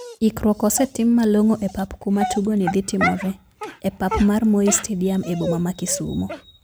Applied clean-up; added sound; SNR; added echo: none; Dog; 11 dB; none.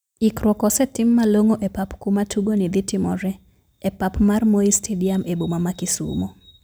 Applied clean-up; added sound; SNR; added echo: none; none; none; none.